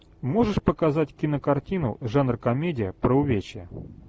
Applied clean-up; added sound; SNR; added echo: none; none; none; none.